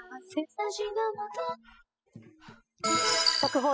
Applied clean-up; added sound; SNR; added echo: classical method spectral subtraction.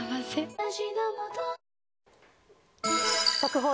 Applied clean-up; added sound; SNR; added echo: none; none; none; none.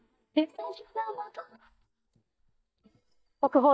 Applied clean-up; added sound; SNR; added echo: neural mask model DeepFilterNet 3.